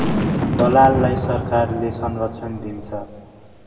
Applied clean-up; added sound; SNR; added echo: none; Boom; 3 dB; reverberation time 1.7 s.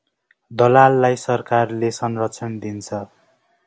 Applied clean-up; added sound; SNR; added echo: none; none; none; none.